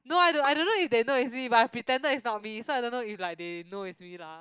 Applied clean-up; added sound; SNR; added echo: neural mask model Resemble Enhance denoiser.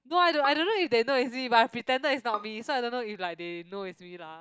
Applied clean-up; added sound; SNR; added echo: neural mask model DeepFilterNet 3.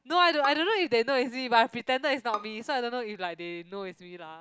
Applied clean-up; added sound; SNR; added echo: none; Bowed string instrument; 16 dB; none.